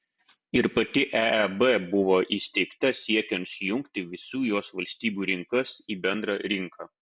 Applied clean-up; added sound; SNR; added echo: none; none; none; none.